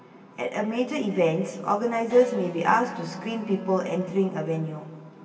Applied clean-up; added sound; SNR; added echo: none; Electric guitar; 13 dB; reverberation time 2.3 s.